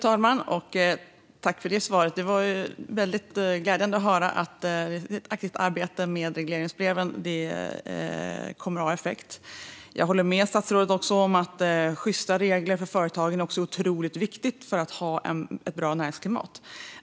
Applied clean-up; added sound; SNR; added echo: none; none; none; none.